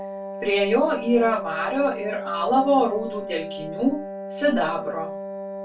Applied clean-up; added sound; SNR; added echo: none; Wind instrument, woodwind instrument; 9 dB; reverberation time 0.2 s.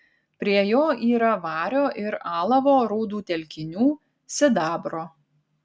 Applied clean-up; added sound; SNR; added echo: none; none; none; none.